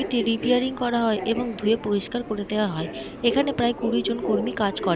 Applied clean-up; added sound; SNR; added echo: none; Subway, metro, underground; 8 dB; none.